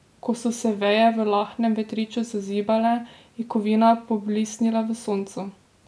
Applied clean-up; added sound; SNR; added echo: none; none; none; none.